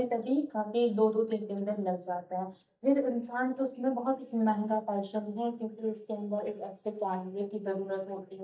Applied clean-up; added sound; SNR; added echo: neural mask model DeepFilterNet 3.